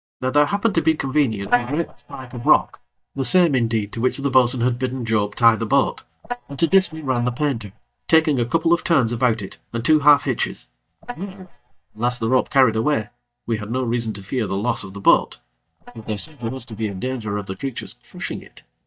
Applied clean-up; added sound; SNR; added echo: neural mask model DeepFilterNet 3.